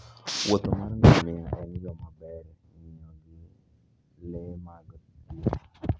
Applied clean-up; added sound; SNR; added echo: none; none; none; none.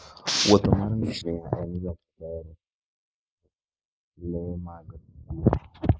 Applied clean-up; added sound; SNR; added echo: neural mask model Resemble Enhance denoiser.